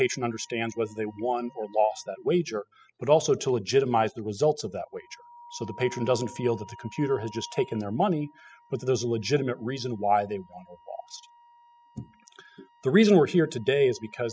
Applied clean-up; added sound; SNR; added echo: classical method spectral subtraction.